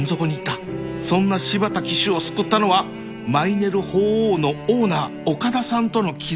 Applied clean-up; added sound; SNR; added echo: none; none; none; none.